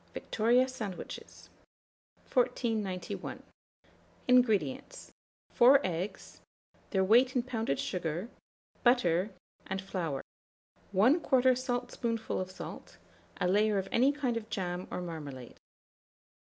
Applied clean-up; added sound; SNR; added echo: none; none; none; none.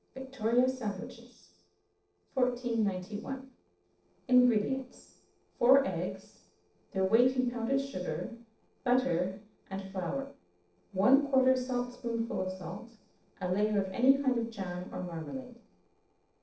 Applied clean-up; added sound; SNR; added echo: neural separator model SepFormer DNS4.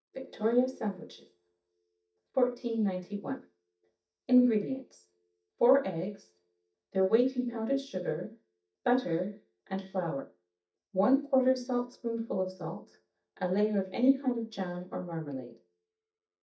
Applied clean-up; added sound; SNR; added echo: neural mask model DeepFilterNet 3.